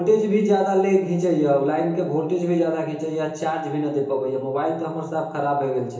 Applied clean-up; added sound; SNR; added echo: none; none; none; reverberation time 0.8 s.